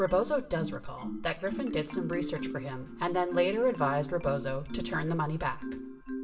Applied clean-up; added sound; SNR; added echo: none; Marimba, xylophone; 8 dB; reverberation time 0.6 s.